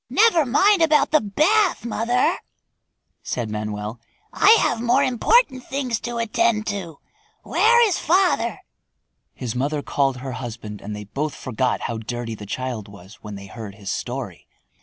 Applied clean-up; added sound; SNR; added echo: none; none; none; none.